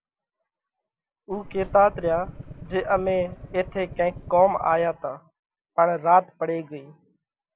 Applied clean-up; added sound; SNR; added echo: none; Engine starting / Car; 16 dB; none.